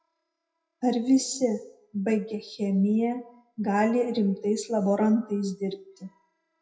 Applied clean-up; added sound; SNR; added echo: classical method WPE with log-MMSE.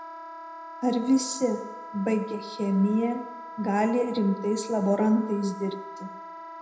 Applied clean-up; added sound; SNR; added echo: none; Wind instrument, woodwind instrument; 14 dB; reverberation time 0.7 s.